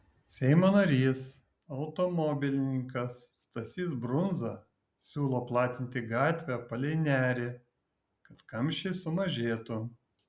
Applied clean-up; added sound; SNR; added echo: none; none; none; none.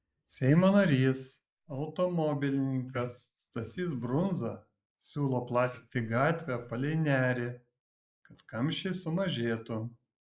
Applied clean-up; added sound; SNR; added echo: neural mask model Resemble Enhance denoiser.